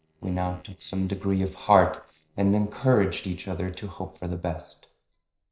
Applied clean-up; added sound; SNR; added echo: neural separator model SepFormer DNS4.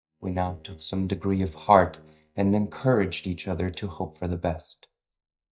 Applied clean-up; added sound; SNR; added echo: neural mask model DeepFilterNet 3.